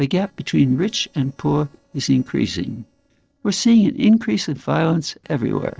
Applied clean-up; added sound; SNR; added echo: neural separator model SepFormer DNS4.